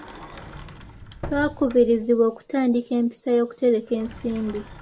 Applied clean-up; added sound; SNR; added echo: none; Sliding door; 17 dB; none.